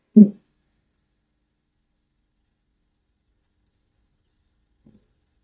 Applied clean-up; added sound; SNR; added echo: neural mask model DeepFilterNet 3.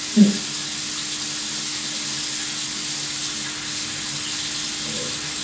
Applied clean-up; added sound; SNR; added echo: none; Sink (filling or washing) / Water tap, faucet; 0 dB; reverberation time 0.6 s.